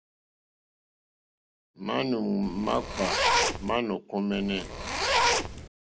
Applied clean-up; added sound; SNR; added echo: none; Zipper (clothing); -4 dB; none.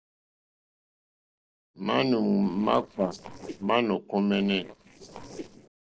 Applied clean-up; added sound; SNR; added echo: neural separator model SepFormer DNS4.